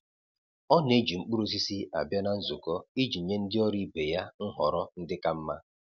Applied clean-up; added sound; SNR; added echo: none; none; none; none.